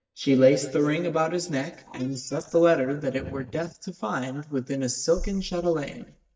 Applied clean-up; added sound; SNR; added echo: neural mask model DeepFilterNet 3.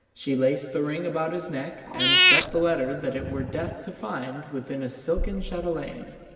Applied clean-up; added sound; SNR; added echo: none; Meow / Purr; -3 dB; reverberation time 2.3 s.